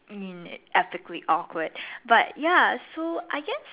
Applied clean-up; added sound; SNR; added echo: none; none; none; none.